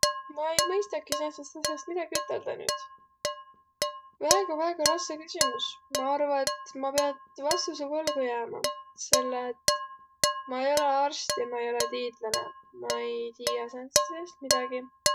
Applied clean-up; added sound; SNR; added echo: none; Dishes, pots, and pans; 0 dB; none.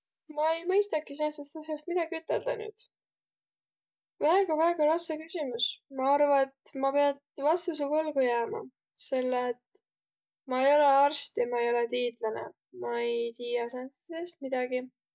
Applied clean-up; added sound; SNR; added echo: none; none; none; none.